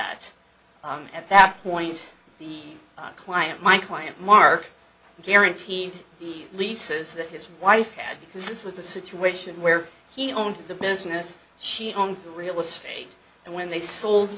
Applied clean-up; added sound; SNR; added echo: none; none; none; none.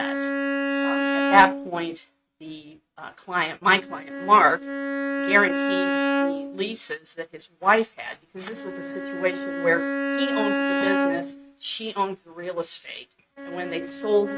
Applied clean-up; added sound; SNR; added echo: neural mask model RNNoise.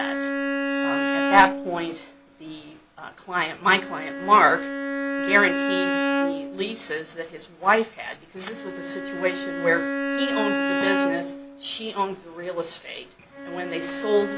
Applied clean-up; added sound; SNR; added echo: none; Bowed string instrument; 3 dB; none.